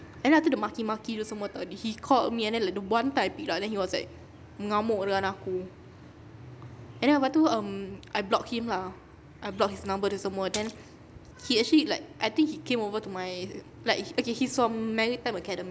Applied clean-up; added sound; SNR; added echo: none; Splash, splatter; 14 dB; none.